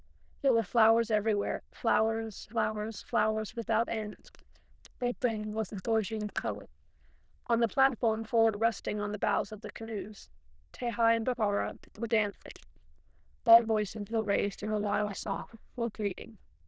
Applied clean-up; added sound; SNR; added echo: neural diffusion model UNIVERSE++.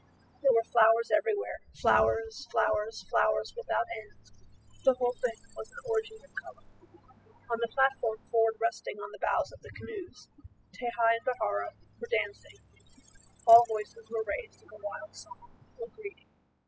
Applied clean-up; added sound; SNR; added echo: classical method spectral subtraction.